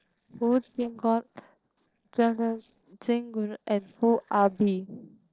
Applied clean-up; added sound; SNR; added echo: neural separator model SepFormer DNS4.